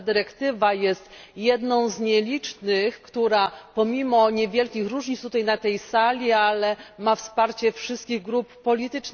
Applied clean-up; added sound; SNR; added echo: none; none; none; none.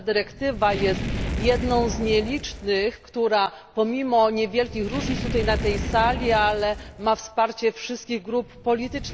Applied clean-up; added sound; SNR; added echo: none; Fire; 8 dB; none.